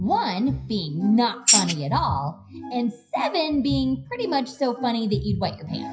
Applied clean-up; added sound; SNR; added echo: classical method WPE with log-MMSE.